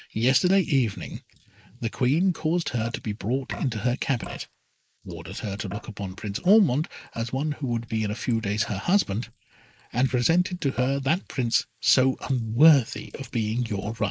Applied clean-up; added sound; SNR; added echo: neural mask model Resemble Enhance denoiser.